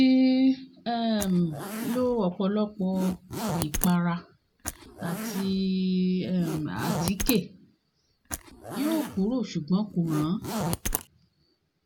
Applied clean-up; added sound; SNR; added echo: none; Zipper (clothing); 8 dB; none.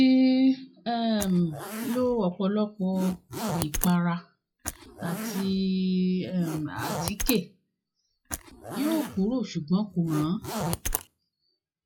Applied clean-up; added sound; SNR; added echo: classical method log-MMSE.